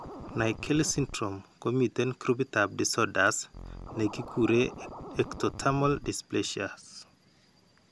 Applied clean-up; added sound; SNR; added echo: none; Scratching (performance technique); 15 dB; none.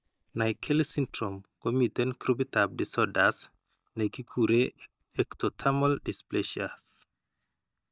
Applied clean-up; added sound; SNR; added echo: neural mask model DeepFilterNet 3.